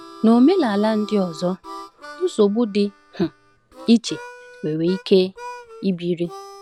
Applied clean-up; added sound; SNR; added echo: none; Harmonica; 19 dB; none.